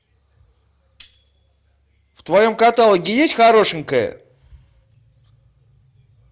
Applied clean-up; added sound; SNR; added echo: none; Tambourine; 16 dB; none.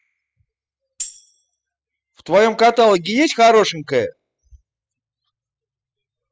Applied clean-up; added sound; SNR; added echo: classical method spectral subtraction.